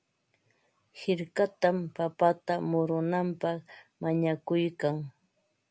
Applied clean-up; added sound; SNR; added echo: none; none; none; none.